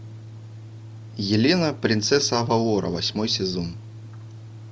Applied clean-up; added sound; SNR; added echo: none; Organ; 15 dB; none.